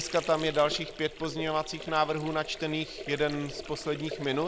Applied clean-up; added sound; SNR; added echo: none; Sink (filling or washing) / Water; 11 dB; none.